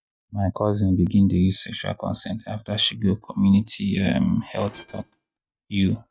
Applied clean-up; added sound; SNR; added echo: neural mask model RNNoise.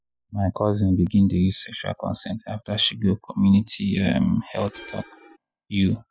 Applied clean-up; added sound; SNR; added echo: classical method spectral subtraction.